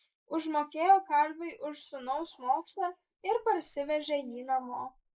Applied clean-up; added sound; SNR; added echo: neural mask model Resemble Enhance denoiser.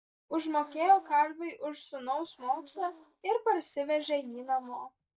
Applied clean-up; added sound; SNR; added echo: neural mask model DeepFilterNet 3.